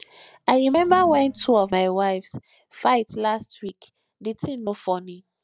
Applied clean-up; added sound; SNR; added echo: none; Sink (filling or washing) / Water; 17 dB; none.